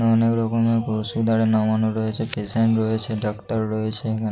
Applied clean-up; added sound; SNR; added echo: none; none; none; none.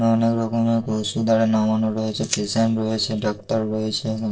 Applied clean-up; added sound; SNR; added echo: neural separator model SepFormer DNS4.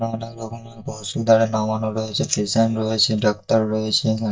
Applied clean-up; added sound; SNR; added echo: neural mask model DeepFilterNet 3.